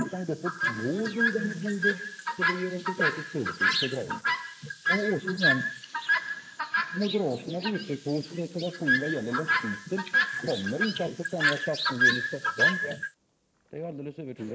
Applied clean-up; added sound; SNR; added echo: neural mask model Resemble Enhance denoiser.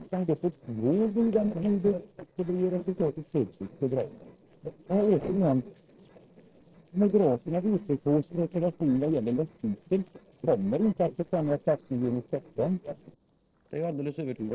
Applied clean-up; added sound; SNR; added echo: neural separator model SepFormer DNS4.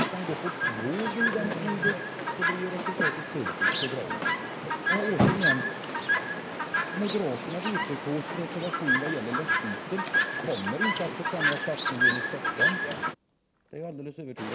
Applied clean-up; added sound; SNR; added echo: none; Chirp, tweet; -5 dB; none.